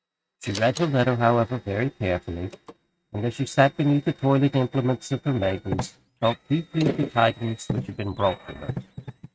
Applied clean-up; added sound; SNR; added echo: neural mask model RNNoise.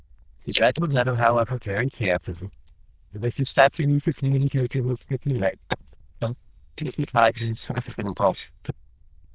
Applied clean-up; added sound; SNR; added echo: neural diffusion model UNIVERSE++.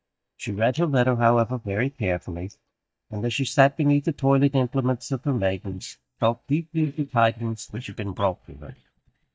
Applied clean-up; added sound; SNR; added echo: neural mask model DeepFilterNet 3.